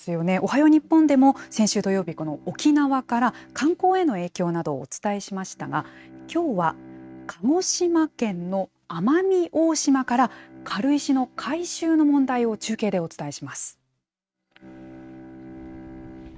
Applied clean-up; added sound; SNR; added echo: neural mask model RNNoise.